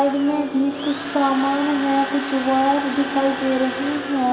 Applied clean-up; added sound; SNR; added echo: none; Drill; 11 dB; reverberation time 2.8 s.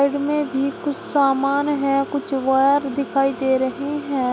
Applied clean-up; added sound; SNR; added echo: none; none; none; none.